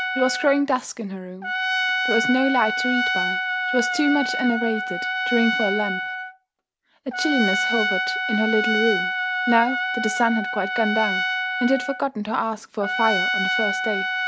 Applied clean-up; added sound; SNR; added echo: none; Trumpet; 1 dB; none.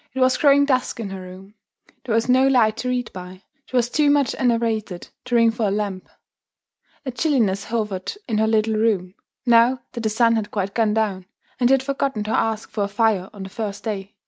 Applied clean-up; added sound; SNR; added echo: none; none; none; none.